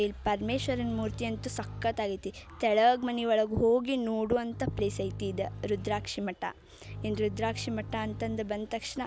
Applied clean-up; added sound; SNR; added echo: none; Bowed string instrument; 10 dB; none.